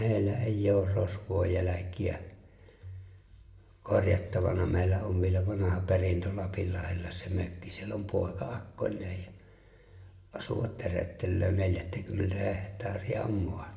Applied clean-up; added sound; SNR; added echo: none; none; none; reverberation time 0.7 s.